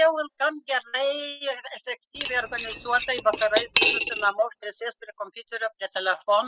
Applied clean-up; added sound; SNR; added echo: classical method spectral subtraction.